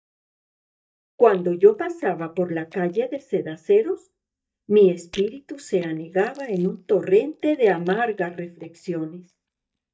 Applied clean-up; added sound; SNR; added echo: neural mask model DeepFilterNet 3.